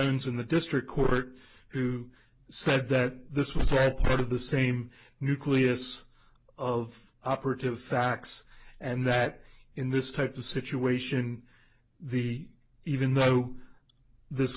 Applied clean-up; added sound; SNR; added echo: none; none; none; none.